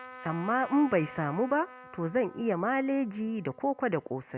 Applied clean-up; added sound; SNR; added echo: none; Trumpet; 19 dB; none.